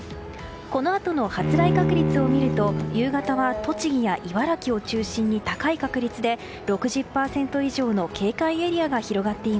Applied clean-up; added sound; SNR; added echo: none; Bowed string instrument; 1 dB; none.